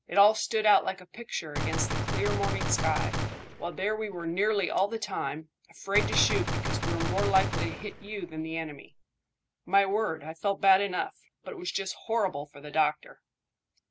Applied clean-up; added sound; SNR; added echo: none; Gunshot, gunfire; 2 dB; none.